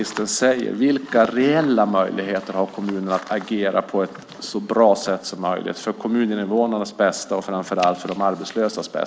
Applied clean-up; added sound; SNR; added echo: none; none; none; none.